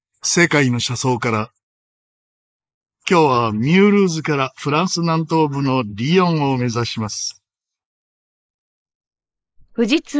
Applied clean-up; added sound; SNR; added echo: neural mask model Resemble Enhance denoiser.